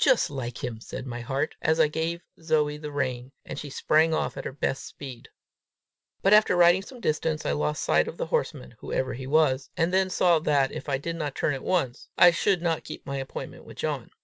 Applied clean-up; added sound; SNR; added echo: none; none; none; none.